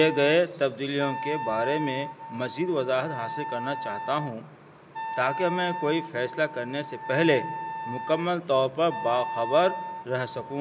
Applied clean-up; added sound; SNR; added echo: none; Wind instrument, woodwind instrument; 8 dB; none.